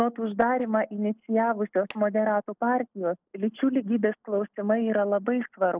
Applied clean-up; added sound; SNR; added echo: neural separator model SepFormer DNS4.